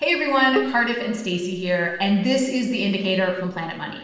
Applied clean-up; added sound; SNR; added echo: none; Bowed string instrument; 10 dB; reverberation time 1.1 s.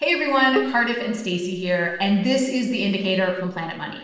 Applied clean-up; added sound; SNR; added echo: neural separator model SepFormer DNS4.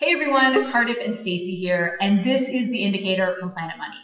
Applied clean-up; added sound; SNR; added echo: classical method WPE with log-MMSE.